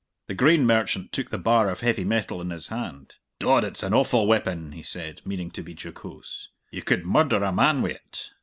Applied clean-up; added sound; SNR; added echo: none; none; none; none.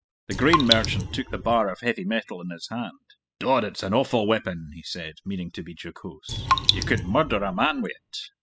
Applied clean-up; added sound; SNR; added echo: classical method spectral subtraction.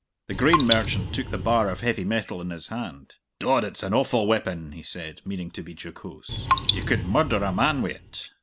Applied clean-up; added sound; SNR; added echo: none; Raindrop; 2 dB; none.